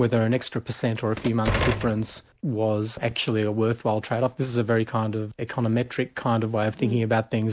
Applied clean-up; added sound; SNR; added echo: none; Door; 4 dB; none.